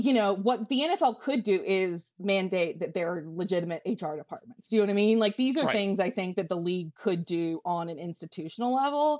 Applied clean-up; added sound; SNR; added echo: none; none; none; none.